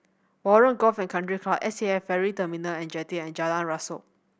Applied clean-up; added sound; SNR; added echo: none; none; none; none.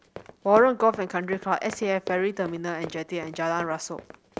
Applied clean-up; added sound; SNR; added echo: none; Run; 15 dB; none.